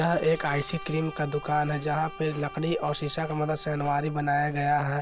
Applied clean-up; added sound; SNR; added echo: none; Chewing, mastication + Bowed string instrument; 16 dB; none.